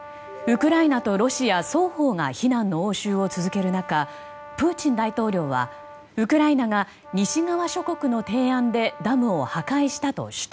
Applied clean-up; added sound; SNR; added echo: none; Brass instrument; 18 dB; none.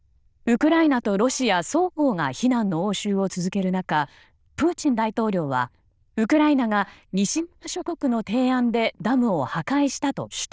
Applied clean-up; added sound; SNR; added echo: neural diffusion model UNIVERSE++.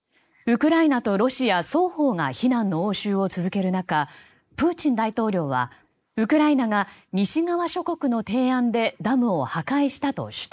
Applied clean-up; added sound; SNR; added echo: neural mask model Resemble Enhance denoiser.